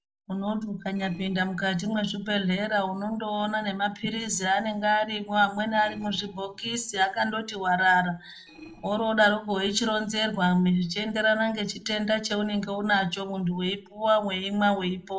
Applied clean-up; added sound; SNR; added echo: neural separator model SepFormer DNS4.